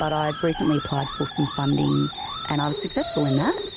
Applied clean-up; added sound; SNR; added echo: none; Hiss + Alarm; 8 dB; none.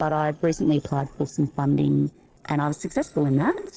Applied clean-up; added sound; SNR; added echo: neural separator model SepFormer DNS4.